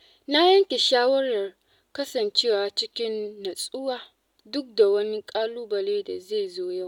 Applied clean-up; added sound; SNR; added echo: none; none; none; none.